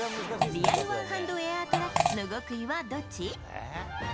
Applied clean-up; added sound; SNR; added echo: none; Fart; -2 dB; none.